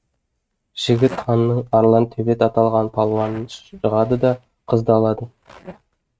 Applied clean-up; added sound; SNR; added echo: neural mask model RNNoise.